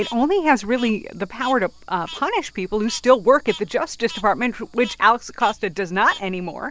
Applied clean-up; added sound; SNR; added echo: none; Frog; 20 dB; none.